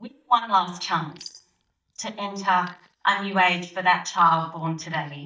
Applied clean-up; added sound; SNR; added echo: neural mask model DeepFilterNet 3.